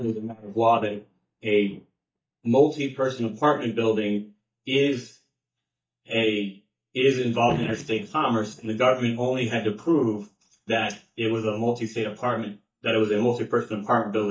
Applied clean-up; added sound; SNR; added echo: neural mask model DeepFilterNet 3.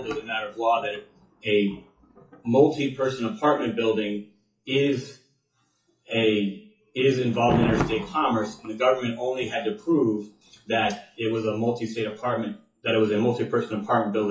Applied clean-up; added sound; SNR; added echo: classical method WPE with log-MMSE.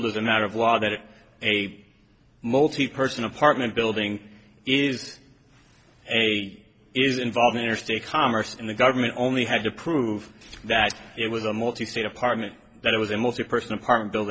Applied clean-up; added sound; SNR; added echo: none; none; none; none.